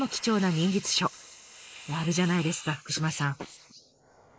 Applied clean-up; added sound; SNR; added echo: neural mask model Resemble Enhance denoiser.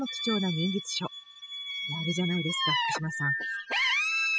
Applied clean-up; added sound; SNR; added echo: classical method spectral subtraction.